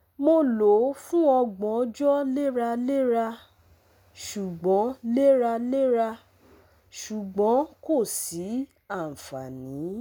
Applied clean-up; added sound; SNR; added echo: none; none; none; none.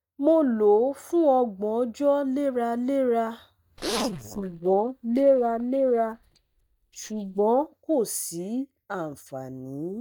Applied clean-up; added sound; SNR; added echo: neural mask model DeepFilterNet 3.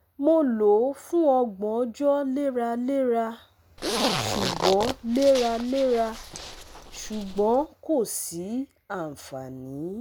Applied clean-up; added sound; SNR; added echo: none; Zipper (clothing); 5 dB; none.